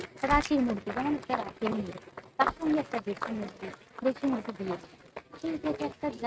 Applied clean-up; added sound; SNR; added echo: neural mask model RNNoise.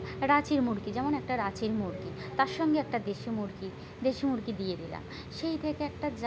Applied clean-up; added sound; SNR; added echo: none; none; none; none.